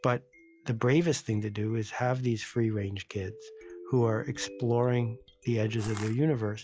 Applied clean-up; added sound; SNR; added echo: classical method log-MMSE.